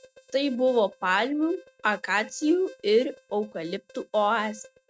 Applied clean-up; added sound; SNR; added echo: neural mask model RNNoise.